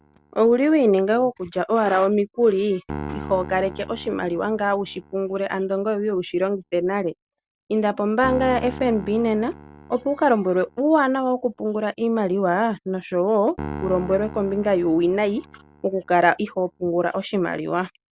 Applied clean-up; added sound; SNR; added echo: none; Piano; 17 dB; none.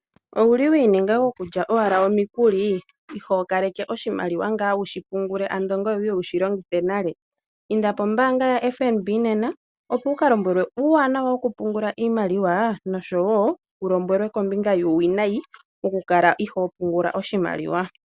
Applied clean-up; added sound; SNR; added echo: none; none; none; none.